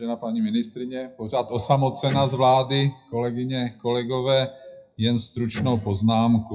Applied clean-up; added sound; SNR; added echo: classical method WPE with log-MMSE.